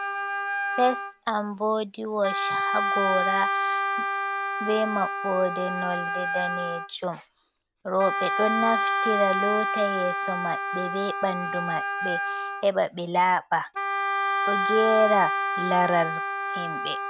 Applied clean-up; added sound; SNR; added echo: none; Wind instrument, woodwind instrument; 0 dB; none.